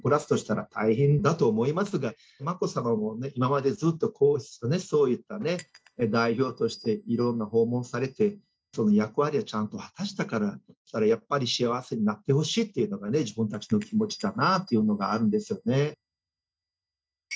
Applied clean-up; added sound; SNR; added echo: neural mask model DeepFilterNet 3.